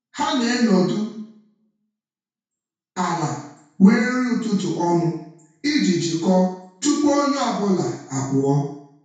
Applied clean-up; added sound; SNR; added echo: none; none; none; reverberation time 0.6 s.